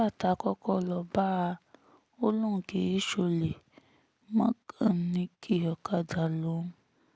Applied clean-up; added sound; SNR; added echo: none; none; none; none.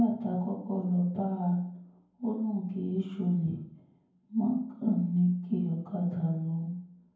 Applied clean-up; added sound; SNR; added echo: none; none; none; reverberation time 0.9 s.